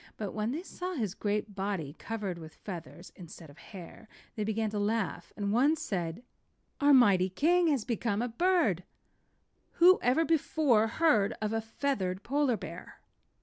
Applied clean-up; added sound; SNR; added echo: none; none; none; none.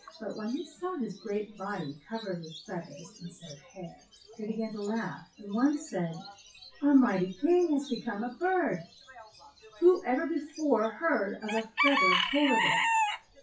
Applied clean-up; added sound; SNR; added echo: classical method WPE with log-MMSE.